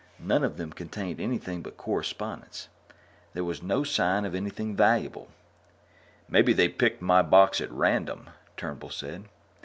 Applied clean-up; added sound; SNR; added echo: none; none; none; none.